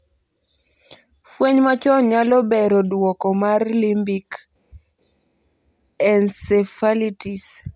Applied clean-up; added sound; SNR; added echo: none; none; none; none.